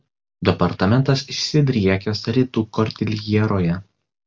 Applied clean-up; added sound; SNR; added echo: none; none; none; none.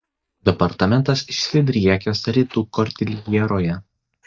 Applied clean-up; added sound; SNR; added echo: neural mask model DeepFilterNet 3.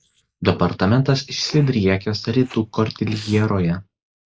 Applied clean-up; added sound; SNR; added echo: neural mask model Resemble Enhance denoiser.